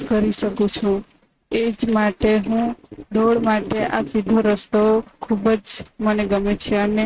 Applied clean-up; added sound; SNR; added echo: neural mask model RNNoise.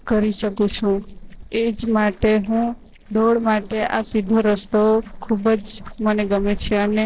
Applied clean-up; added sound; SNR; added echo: neural separator model SepFormer DNS4.